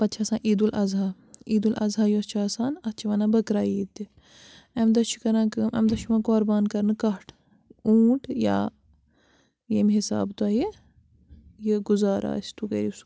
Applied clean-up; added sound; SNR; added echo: none; none; none; none.